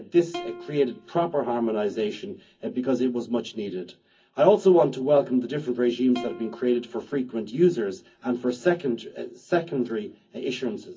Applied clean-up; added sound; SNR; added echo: none; Plucked string instrument; 19 dB; reverberation time 0.3 s.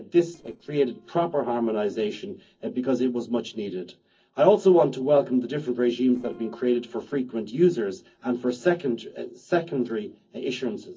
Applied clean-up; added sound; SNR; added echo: neural separator model SepFormer DNS4.